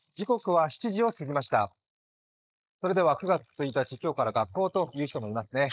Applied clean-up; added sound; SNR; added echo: neural mask model Resemble Enhance denoiser.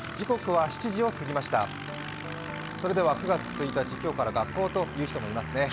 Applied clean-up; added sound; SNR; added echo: none; Aircraft; 8 dB; none.